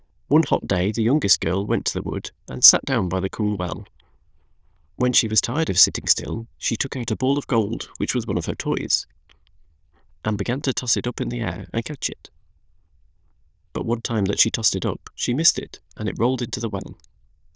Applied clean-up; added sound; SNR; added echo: neural diffusion model UNIVERSE++.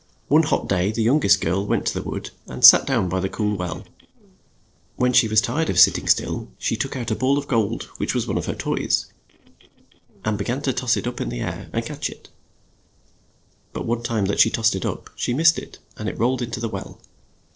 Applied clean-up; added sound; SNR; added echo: neural separator model SepFormer DNS4.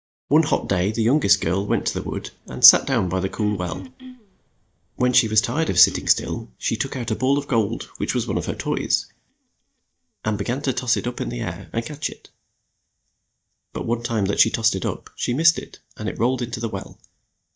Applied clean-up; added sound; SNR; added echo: neural mask model DeepFilterNet 3.